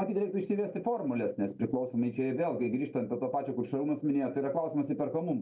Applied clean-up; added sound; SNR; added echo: none; none; none; none.